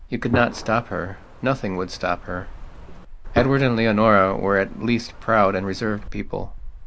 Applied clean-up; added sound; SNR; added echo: none; Gunshot, gunfire + Cricket; 11 dB; none.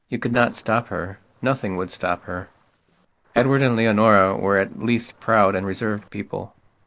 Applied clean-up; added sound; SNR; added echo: neural separator model SepFormer DNS4.